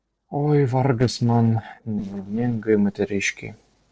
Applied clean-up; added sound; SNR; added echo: neural separator model SepFormer DNS4.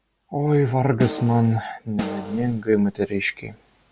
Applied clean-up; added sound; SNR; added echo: none; Snare drum; 8 dB; none.